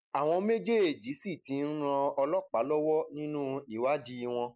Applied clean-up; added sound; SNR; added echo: neural mask model Resemble Enhance denoiser.